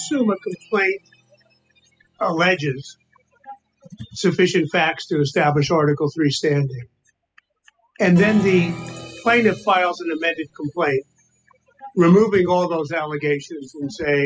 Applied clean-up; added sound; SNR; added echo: classical method spectral subtraction.